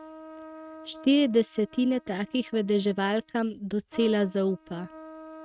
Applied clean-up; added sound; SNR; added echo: neural mask model RNNoise.